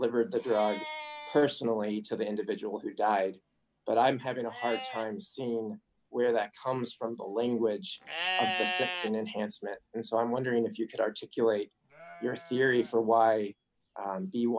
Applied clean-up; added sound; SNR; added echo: none; Livestock, farm animals, working animals; 11 dB; none.